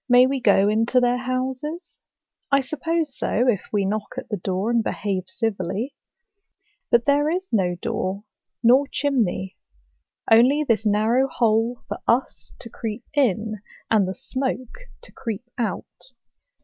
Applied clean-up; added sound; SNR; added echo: none; none; none; none.